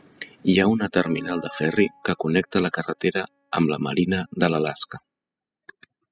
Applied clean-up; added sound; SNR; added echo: classical method spectral subtraction.